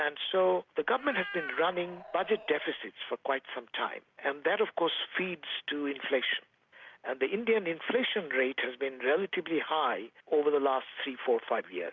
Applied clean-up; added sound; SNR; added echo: none; Meow; 13 dB; none.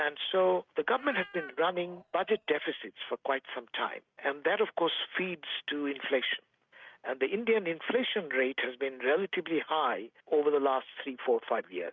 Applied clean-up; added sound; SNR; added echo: neural mask model RNNoise.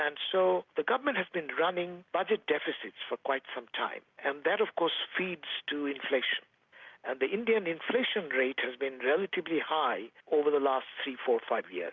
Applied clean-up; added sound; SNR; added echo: none; none; none; none.